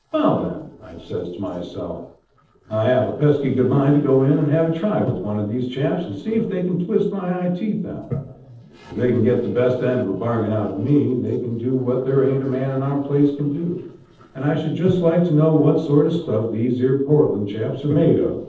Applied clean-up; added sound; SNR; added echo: neural separator model SepFormer DNS4.